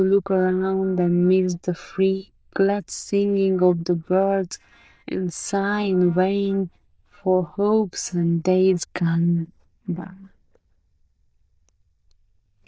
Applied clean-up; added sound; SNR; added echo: neural diffusion model UNIVERSE++.